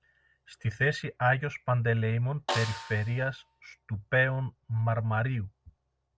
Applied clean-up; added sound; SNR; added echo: none; Snare drum; 11 dB; none.